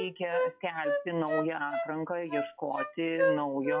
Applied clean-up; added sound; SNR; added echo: classical method log-MMSE.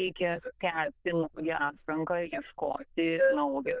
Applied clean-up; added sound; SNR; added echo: neural diffusion model UNIVERSE++.